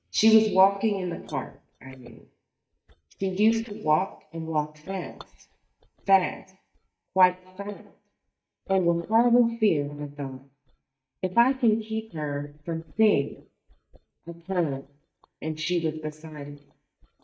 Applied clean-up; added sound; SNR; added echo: neural mask model DeepFilterNet 3.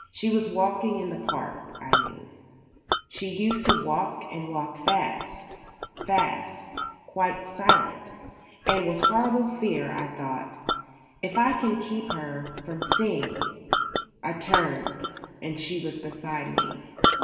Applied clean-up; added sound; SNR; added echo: none; Chink, clink; 1 dB; reverberation time 2.1 s.